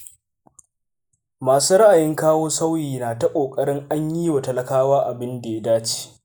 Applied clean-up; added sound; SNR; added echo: neural mask model Resemble Enhance denoiser.